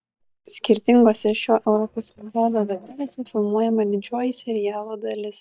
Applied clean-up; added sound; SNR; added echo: neural mask model DeepFilterNet 3.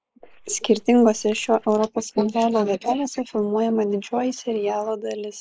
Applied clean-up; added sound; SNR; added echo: neural mask model Resemble Enhance denoiser.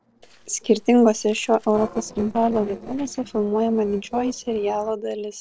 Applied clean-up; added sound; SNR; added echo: neural separator model SepFormer DNS4.